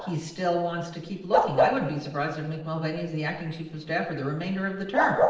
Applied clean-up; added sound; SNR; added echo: neural separator model SepFormer DNS4.